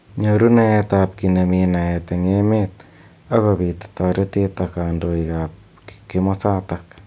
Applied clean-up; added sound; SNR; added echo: none; none; none; none.